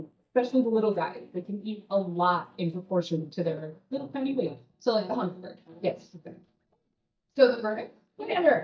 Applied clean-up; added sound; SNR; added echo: neural mask model DeepFilterNet 3.